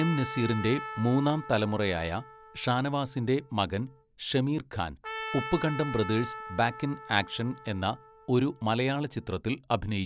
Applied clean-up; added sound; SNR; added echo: none; Trumpet; 13 dB; none.